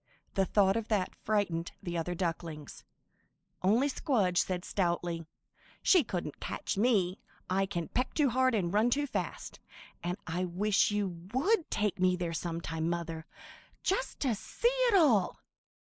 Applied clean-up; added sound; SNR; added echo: neural mask model Resemble Enhance denoiser.